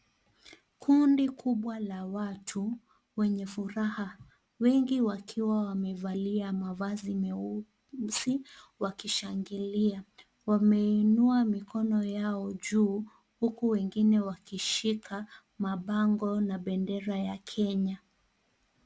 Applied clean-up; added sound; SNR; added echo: none; none; none; none.